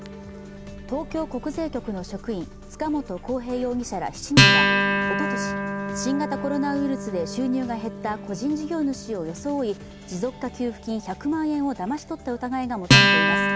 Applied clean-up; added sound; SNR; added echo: none; Acoustic guitar; -2 dB; none.